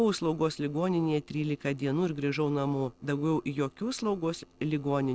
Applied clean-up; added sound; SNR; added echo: neural separator model SepFormer DNS4.